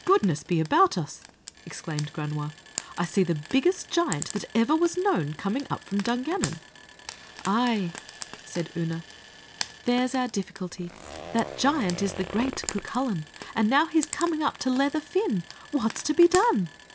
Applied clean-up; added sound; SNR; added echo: none; Frying (food) + Zipper (clothing); 14 dB; none.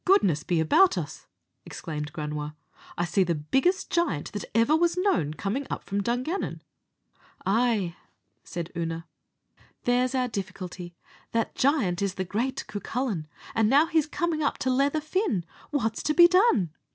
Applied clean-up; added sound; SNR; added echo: none; none; none; none.